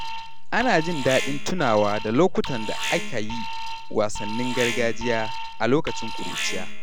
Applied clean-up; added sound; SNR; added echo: none; Alarm; 1 dB; none.